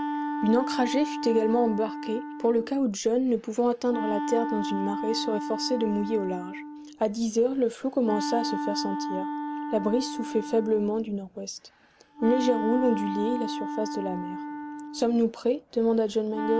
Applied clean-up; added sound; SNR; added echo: none; Wind instrument, woodwind instrument; 6 dB; none.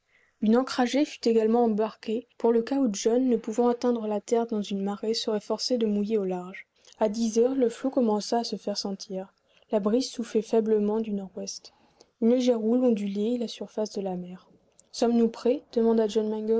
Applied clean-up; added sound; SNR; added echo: neural mask model Resemble Enhance denoiser.